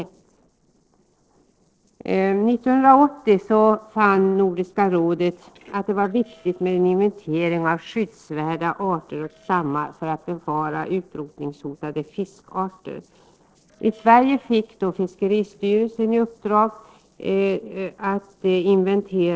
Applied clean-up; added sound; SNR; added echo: neural separator model SepFormer DNS4.